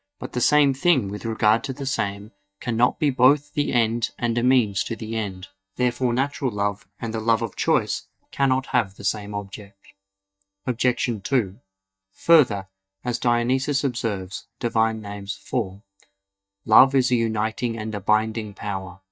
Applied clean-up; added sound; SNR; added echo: neural mask model DeepFilterNet 3.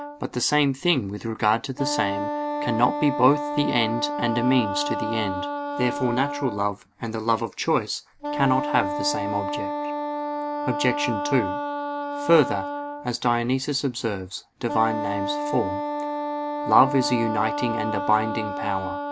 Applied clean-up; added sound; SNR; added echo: none; Wind instrument, woodwind instrument; 4 dB; none.